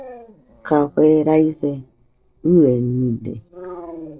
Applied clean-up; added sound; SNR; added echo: neural separator model SepFormer DNS4.